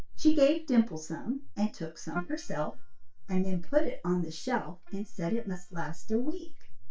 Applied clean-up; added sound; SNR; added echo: neural mask model DeepFilterNet 3.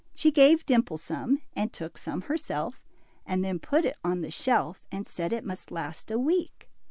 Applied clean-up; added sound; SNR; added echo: none; none; none; none.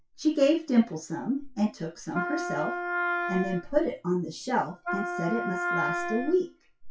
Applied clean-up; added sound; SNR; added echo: classical method WPE with log-MMSE.